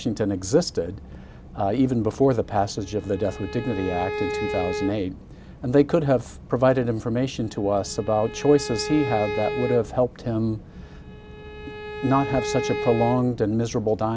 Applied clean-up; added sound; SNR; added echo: none; Bowed string instrument; 9 dB; none.